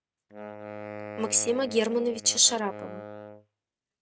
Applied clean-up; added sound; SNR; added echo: neural mask model RNNoise.